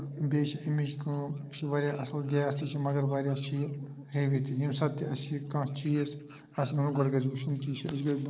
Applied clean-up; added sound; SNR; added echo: neural separator model SepFormer DNS4.